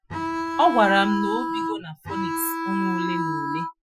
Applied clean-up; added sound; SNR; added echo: classical method Wiener filter.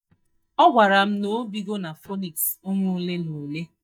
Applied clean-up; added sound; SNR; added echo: neural mask model DeepFilterNet 3.